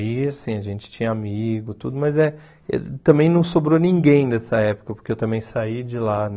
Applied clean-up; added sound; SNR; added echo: none; none; none; none.